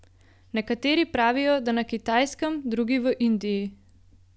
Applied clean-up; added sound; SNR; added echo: none; none; none; none.